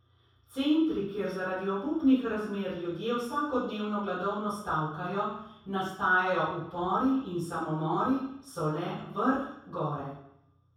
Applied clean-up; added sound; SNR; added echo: none; none; none; reverberation time 0.7 s.